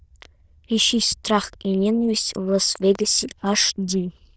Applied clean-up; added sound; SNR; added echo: neural diffusion model UNIVERSE++.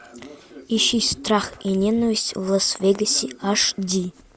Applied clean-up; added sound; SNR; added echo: none; none; none; none.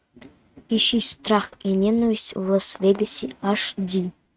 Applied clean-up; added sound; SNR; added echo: neural mask model RNNoise.